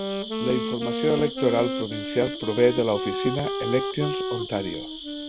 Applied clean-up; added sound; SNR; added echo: none; Wind instrument, woodwind instrument + Cricket; 3 dB; none.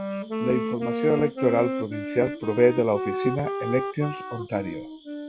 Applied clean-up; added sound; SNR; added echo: classical method log-MMSE.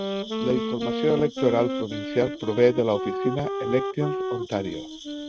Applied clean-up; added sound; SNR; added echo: neural mask model RNNoise.